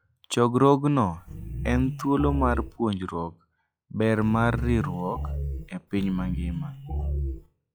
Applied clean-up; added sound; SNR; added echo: classical method log-MMSE.